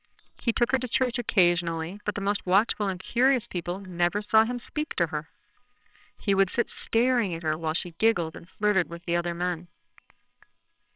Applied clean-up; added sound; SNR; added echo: neural separator model SepFormer WHAMR!.